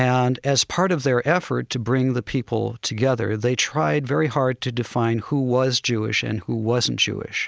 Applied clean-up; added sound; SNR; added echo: none; none; none; none.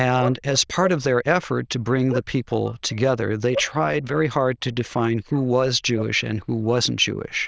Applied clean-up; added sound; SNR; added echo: neural diffusion model UNIVERSE++.